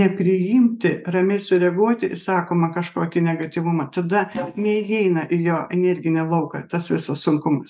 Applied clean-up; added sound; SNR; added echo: neural mask model DeepFilterNet 3.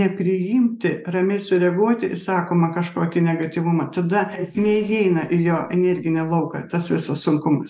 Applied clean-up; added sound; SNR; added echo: neural mask model Resemble Enhance denoiser.